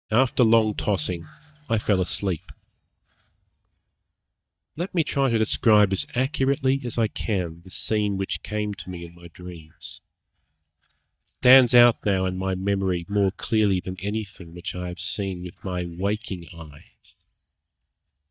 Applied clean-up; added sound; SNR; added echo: neural mask model DeepFilterNet 3.